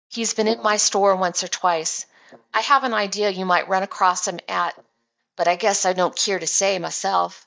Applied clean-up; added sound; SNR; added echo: neural mask model DeepFilterNet 3.